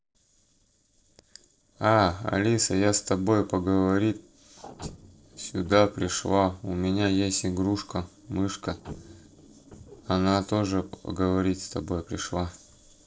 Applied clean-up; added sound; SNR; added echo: neural separator model SepFormer DNS4.